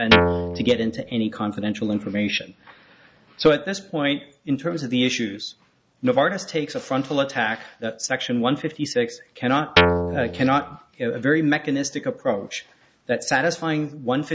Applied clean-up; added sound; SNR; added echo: none; Guitar; -3 dB; none.